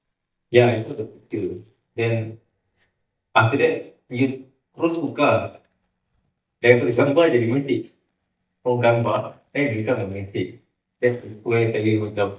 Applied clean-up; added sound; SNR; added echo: neural mask model DeepFilterNet 3.